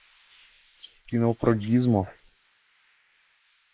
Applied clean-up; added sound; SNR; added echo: neural mask model Resemble Enhance denoiser.